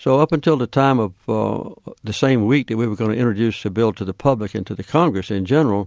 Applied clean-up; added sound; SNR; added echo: none; none; none; none.